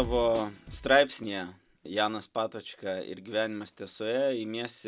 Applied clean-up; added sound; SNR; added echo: none; none; none; none.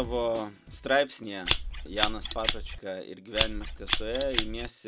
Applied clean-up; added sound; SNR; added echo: none; Scissors; -2 dB; none.